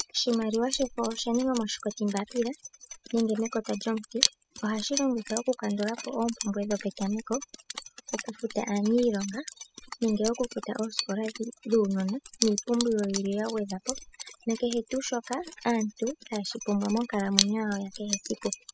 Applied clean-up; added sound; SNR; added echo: classical method spectral subtraction.